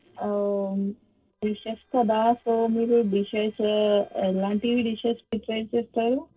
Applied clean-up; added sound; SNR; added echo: neural separator model SepFormer DNS4.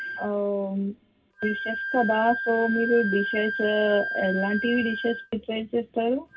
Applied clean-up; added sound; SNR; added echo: none; Wind instrument, woodwind instrument; 6 dB; reverberation time 0.4 s.